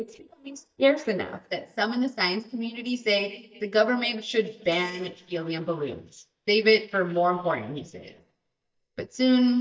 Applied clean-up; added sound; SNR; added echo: neural mask model DeepFilterNet 3.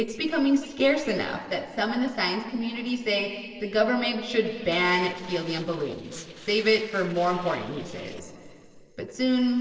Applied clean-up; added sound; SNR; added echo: neural separator model SepFormer DNS4.